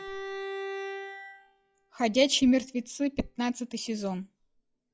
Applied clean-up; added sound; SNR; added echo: classical method log-MMSE.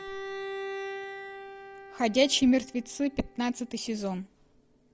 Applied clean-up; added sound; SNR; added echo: none; Bowed string instrument; 11 dB; none.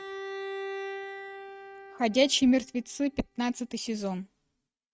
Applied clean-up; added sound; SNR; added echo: neural mask model RNNoise.